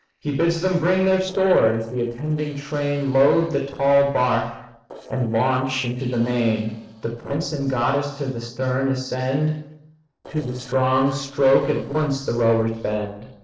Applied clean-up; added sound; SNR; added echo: neural separator model SepFormer DNS4.